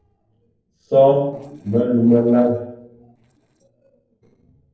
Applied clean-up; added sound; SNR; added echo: neural separator model SepFormer DNS4.